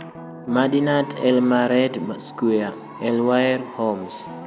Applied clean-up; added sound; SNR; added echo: none; Guitar; 19 dB; none.